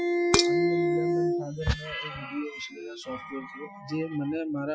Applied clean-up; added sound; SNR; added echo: classical method Wiener filter.